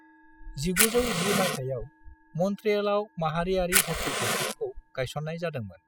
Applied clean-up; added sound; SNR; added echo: classical method spectral subtraction.